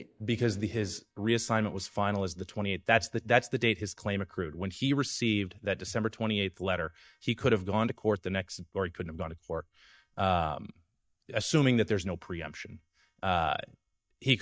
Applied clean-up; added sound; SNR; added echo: neural mask model DeepFilterNet 3.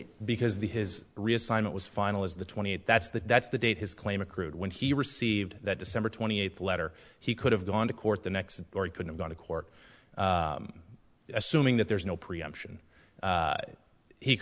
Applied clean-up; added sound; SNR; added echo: none; none; none; none.